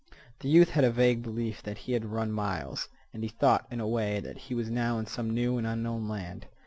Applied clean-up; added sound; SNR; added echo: none; none; none; none.